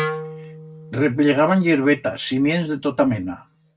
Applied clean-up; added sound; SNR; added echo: neural mask model RNNoise.